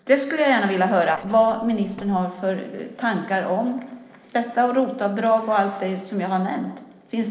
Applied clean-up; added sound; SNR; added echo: neural separator model SepFormer DNS4.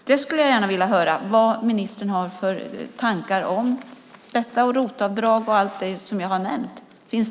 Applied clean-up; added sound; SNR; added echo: none; none; none; none.